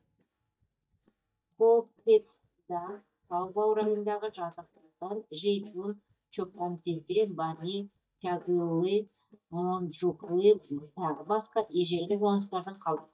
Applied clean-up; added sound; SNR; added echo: neural mask model DeepFilterNet 3.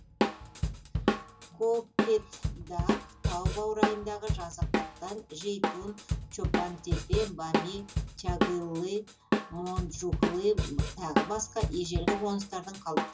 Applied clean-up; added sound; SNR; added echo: none; Drum kit; -3 dB; reverberation time 0.2 s.